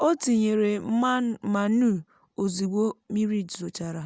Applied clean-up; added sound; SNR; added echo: none; none; none; none.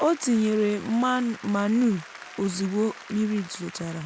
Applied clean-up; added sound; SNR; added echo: none; Applause; 18 dB; none.